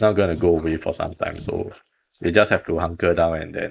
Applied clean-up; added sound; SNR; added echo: neural mask model Resemble Enhance denoiser.